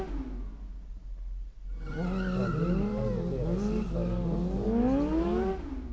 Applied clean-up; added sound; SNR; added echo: none; Motorcycle; -3 dB; none.